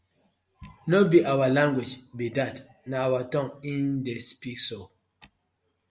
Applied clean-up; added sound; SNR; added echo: none; none; none; none.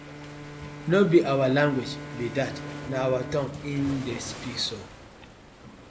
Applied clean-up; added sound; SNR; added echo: none; Bowed string instrument + Waves, surf; 12 dB; none.